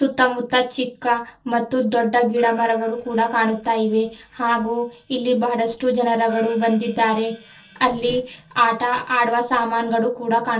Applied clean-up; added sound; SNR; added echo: neural separator model SepFormer DNS4.